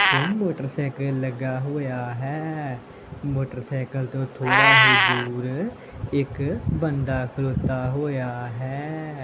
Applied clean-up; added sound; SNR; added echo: none; Meow; 0 dB; none.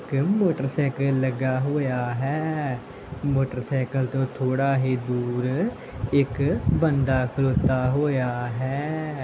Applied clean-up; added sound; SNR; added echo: none; none; none; none.